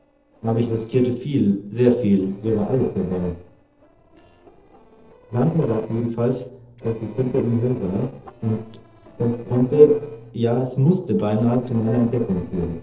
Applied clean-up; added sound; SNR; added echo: neural separator model SepFormer DNS4.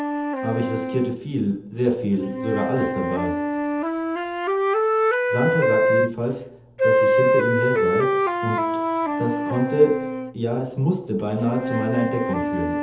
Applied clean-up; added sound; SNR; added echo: none; Wind instrument, woodwind instrument; -2 dB; reverberation time 0.8 s.